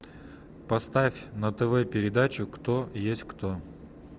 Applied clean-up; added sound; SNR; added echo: none; none; none; none.